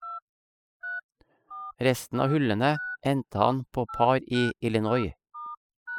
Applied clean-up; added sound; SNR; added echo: classical method spectral subtraction.